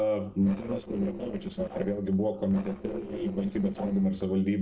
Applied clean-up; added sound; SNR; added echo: neural separator model SepFormer DNS4.